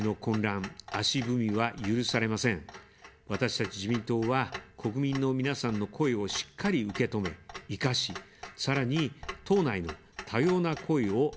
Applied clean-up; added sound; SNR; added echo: none; Clock; 16 dB; none.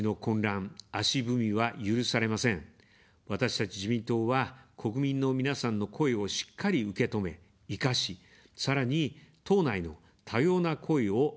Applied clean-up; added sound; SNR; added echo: none; none; none; none.